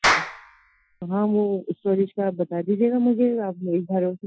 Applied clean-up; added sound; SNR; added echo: classical method Wiener filter.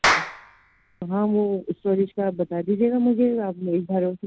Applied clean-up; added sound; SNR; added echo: none; Clapping; 5 dB; none.